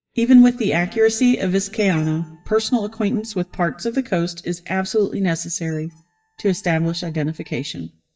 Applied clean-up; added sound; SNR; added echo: neural mask model DeepFilterNet 3.